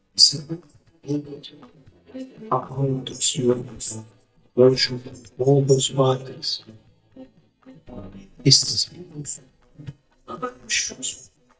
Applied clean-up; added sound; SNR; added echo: neural mask model DeepFilterNet 3.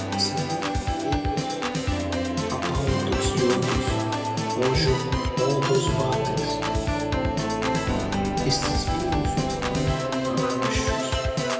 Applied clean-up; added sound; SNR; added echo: none; Organ; -4 dB; reverberation time 1.6 s.